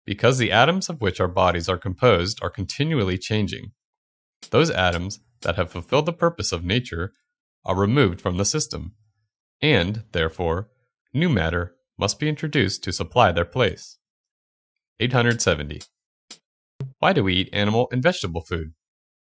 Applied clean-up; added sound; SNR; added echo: classical method Wiener filter.